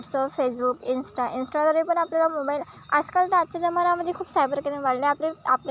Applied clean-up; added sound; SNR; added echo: none; none; none; none.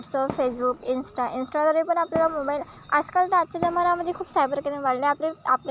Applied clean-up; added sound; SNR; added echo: none; Fireworks; 16 dB; none.